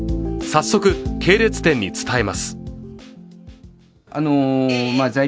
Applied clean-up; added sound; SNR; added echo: none; none; none; none.